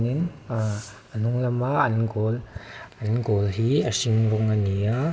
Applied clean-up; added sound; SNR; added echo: none; none; none; none.